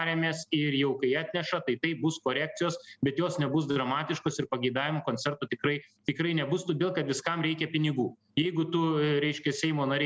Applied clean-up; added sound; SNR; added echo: none; none; none; none.